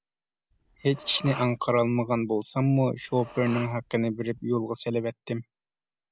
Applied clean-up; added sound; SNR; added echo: none; Respiratory sounds; 17 dB; none.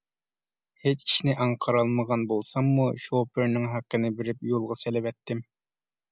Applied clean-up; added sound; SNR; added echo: none; none; none; none.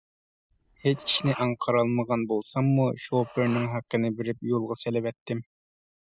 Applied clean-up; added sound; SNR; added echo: classical method spectral subtraction.